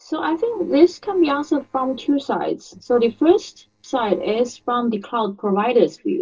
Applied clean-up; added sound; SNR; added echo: neural separator model SepFormer DNS4.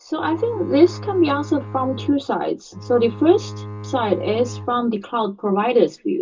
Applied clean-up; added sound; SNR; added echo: none; Bowed string instrument; 13 dB; reverberation time 0.2 s.